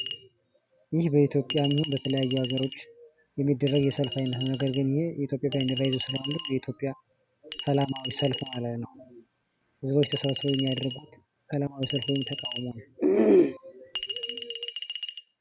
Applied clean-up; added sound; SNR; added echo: none; Chink, clink; 11 dB; none.